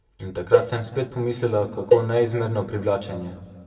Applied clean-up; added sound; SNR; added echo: none; Cowbell; 0 dB; reverberation time 1.2 s.